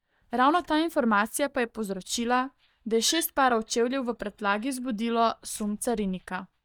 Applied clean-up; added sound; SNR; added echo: neural mask model DeepFilterNet 3.